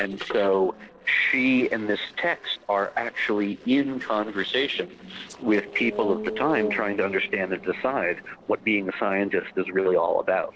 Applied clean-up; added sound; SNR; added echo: neural separator model SepFormer DNS4.